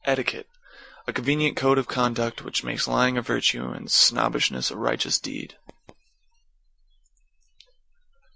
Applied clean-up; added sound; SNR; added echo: none; none; none; none.